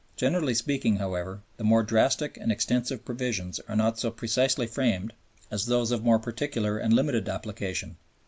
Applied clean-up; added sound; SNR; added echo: none; none; none; none.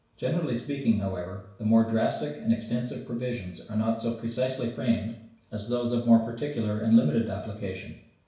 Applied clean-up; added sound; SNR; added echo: none; none; none; reverberation time 0.6 s.